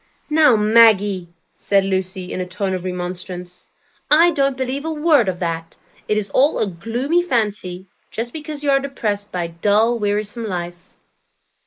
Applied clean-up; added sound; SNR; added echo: neural mask model Resemble Enhance denoiser.